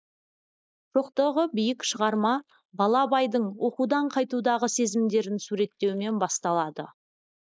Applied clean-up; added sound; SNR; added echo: neural mask model Resemble Enhance denoiser.